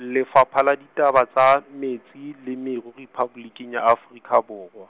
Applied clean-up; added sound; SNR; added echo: none; none; none; none.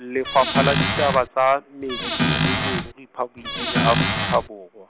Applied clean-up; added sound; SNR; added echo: none; Squeak / Cupboard open or close; -1 dB; none.